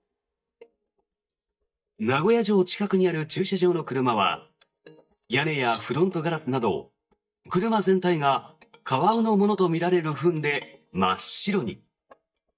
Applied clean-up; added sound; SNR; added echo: neural mask model DeepFilterNet 3.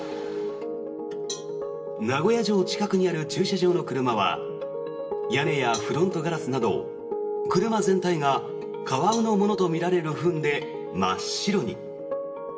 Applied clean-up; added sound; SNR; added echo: none; Cowbell; 19 dB; reverberation time 0.7 s.